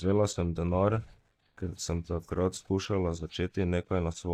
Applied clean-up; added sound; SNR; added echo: neural mask model DeepFilterNet 3.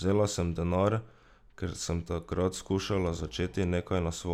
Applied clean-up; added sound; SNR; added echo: none; none; none; none.